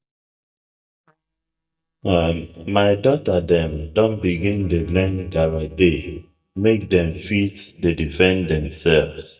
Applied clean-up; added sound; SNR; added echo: neural mask model DeepFilterNet 3.